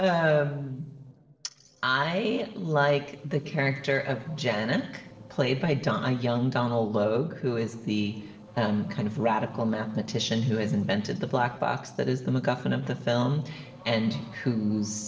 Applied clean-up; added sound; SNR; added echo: neural separator model SepFormer DNS4.